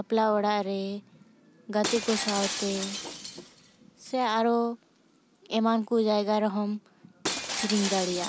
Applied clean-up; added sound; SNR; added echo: none; Shatter; 9 dB; none.